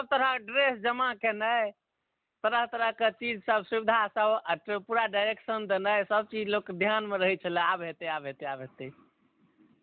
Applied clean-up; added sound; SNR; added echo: none; none; none; none.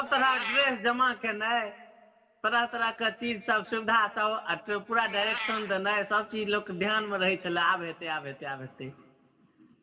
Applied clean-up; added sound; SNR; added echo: none; Meow; 14 dB; reverberation time 1.3 s.